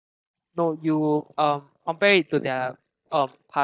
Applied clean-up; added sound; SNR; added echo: neural mask model DeepFilterNet 3.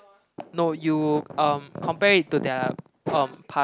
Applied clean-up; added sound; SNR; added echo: none; none; none; none.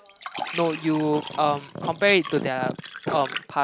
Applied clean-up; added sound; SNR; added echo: none; Fill (with liquid); 13 dB; none.